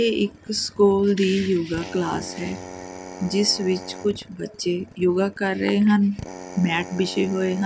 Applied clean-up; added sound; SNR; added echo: none; Drill; 16 dB; none.